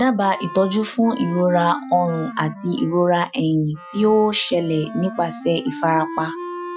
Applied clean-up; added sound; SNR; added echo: classical method Wiener filter.